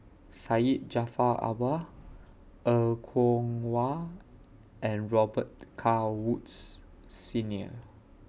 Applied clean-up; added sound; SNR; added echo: none; none; none; none.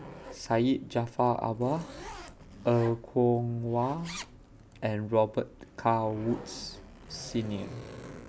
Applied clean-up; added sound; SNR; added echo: none; Zipper (clothing); 17 dB; none.